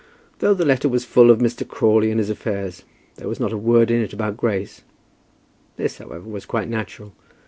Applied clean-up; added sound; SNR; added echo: none; none; none; none.